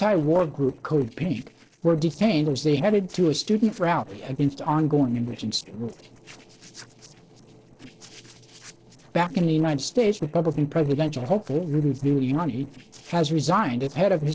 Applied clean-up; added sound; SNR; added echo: neural separator model SepFormer DNS4.